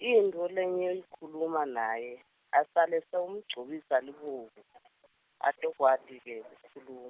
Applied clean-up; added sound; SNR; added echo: none; none; none; none.